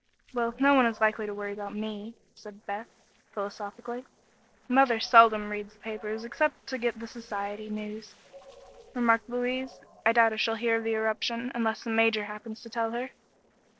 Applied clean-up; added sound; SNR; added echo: neural separator model SepFormer DNS4.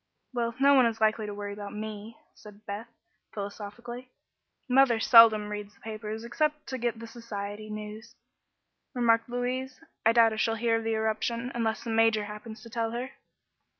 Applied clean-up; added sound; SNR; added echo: none; none; none; none.